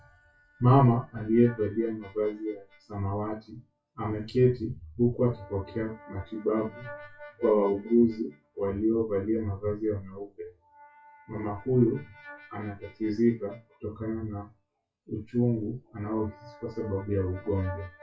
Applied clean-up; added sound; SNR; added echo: classical method WPE with log-MMSE.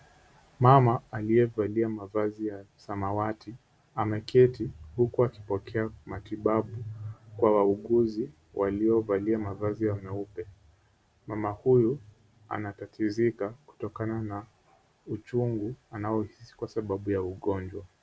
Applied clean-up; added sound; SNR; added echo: none; none; none; none.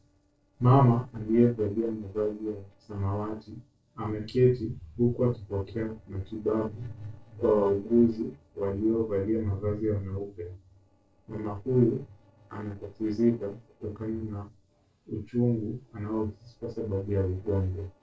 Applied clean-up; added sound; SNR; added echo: neural separator model SepFormer DNS4.